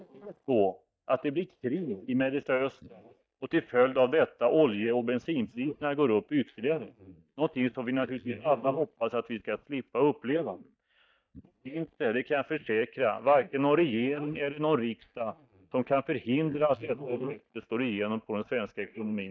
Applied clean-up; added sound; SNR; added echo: neural mask model DeepFilterNet 3.